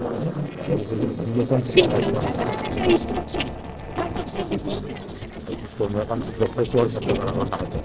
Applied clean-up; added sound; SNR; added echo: neural separator model SepFormer DNS4.